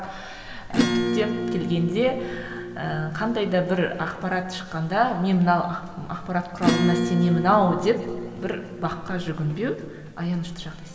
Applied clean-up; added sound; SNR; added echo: none; Acoustic guitar / Strum; 3 dB; reverberation time 1.9 s.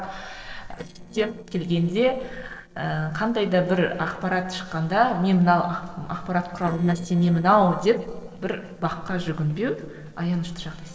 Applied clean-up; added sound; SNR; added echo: neural separator model SepFormer DNS4.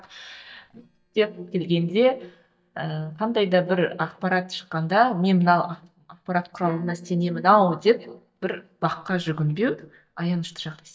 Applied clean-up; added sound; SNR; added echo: neural mask model DeepFilterNet 3.